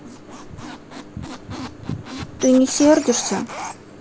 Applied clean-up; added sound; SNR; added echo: none; Squeak; 12 dB; none.